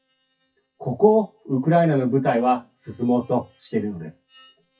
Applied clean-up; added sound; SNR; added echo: classical method WPE with log-MMSE.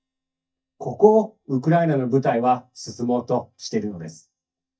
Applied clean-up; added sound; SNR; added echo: neural mask model DeepFilterNet 3.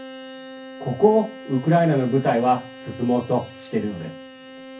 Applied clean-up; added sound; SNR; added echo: none; Bowed string instrument; 16 dB; reverberation time 0.3 s.